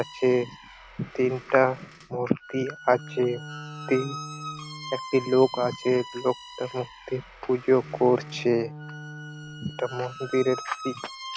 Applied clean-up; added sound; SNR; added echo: none; Squeak + Wind instrument, woodwind instrument; 13 dB; none.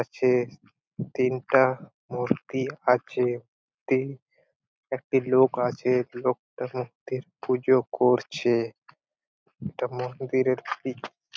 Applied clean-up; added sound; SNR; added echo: none; none; none; none.